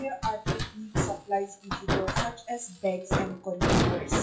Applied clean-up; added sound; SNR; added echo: classical method WPE with log-MMSE.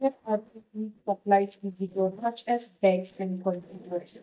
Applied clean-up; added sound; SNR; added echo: neural mask model DeepFilterNet 3.